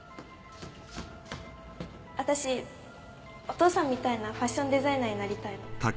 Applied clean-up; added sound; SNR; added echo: none; none; none; none.